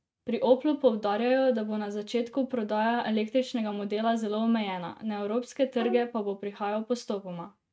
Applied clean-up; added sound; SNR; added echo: neural mask model RNNoise.